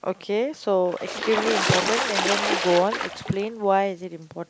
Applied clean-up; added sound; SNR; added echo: none; Water / Splash, splatter; 1 dB; none.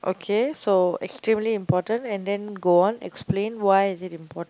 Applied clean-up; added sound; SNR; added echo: none; none; none; none.